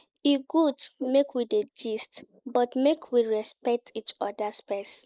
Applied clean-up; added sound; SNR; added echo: neural mask model Resemble Enhance denoiser.